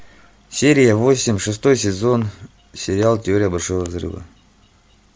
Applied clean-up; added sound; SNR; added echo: none; none; none; none.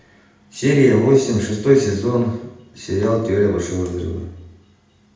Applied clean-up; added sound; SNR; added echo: none; none; none; reverberation time 0.8 s.